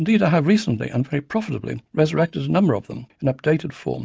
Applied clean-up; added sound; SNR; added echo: neural mask model DeepFilterNet 3.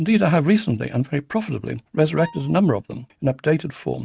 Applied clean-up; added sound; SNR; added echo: neural mask model RNNoise.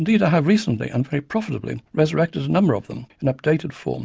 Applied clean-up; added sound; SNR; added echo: none; none; none; none.